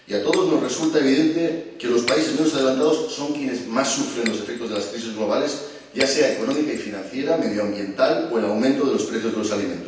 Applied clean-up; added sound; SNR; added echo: none; Shatter; 16 dB; reverberation time 0.9 s.